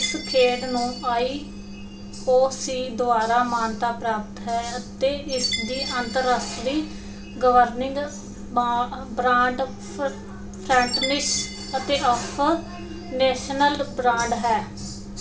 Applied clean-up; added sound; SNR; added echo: none; Chime; 14 dB; reverberation time 0.3 s.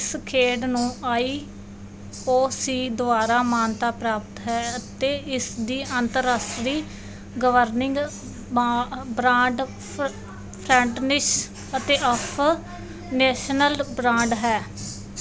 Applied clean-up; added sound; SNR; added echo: none; none; none; none.